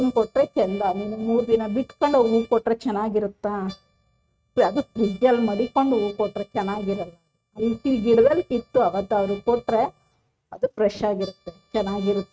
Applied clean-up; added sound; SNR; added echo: neural mask model RNNoise.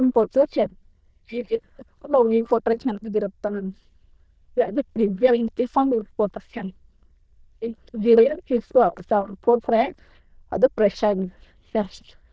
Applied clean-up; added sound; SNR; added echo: neural diffusion model UNIVERSE++.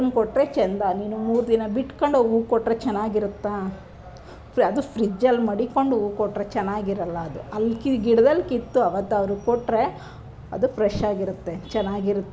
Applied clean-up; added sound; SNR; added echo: none; none; none; none.